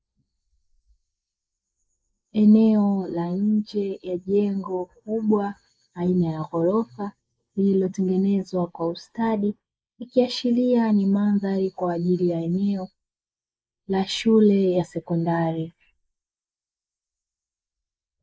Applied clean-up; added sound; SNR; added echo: neural mask model Resemble Enhance denoiser.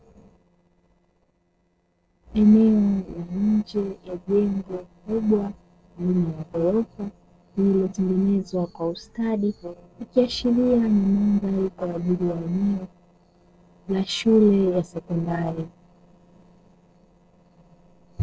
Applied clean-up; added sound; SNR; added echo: neural separator model SepFormer DNS4.